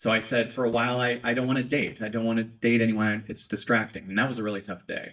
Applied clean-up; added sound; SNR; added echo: neural mask model DeepFilterNet 3.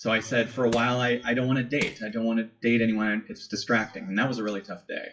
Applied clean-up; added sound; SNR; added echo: classical method WPE with log-MMSE.